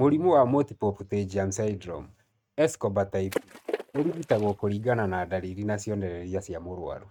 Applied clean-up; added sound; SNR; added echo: neural mask model RNNoise.